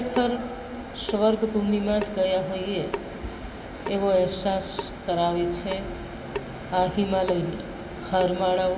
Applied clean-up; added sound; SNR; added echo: none; Drip / Sink (filling or washing) / Water tap, faucet; 13 dB; reverberation time 3.0 s.